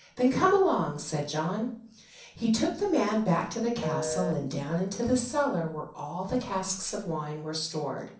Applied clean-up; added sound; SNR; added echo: none; Telephone; 6 dB; reverberation time 0.6 s.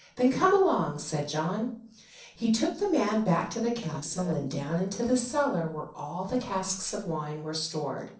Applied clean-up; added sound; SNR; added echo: neural separator model SepFormer DNS4.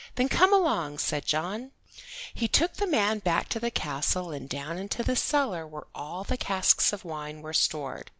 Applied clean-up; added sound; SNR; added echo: none; none; none; none.